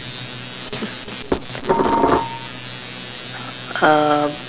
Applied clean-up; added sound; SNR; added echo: none; Dishes, pots, and pans; -4 dB; none.